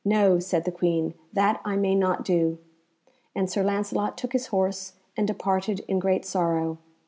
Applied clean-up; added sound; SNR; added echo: none; none; none; none.